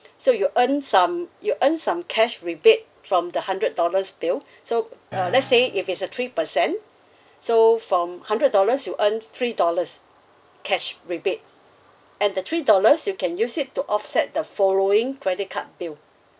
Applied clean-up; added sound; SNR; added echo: none; Piano; 17 dB; none.